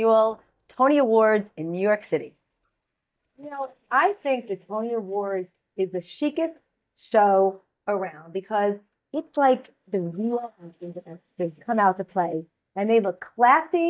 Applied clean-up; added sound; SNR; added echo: neural mask model DeepFilterNet 3.